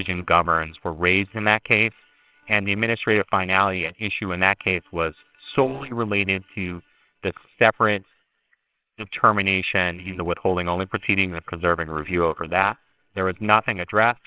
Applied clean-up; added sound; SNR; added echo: neural separator model SepFormer WHAMR!.